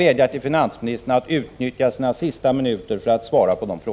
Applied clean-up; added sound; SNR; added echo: none; none; none; none.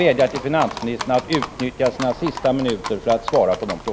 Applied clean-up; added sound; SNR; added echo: none; Livestock, farm animals, working animals; 11 dB; none.